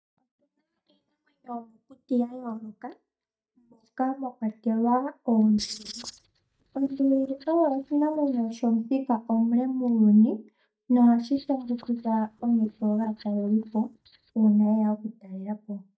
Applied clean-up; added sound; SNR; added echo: neural mask model DeepFilterNet 3.